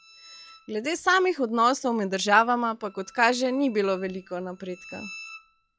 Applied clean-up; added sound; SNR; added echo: classical method log-MMSE.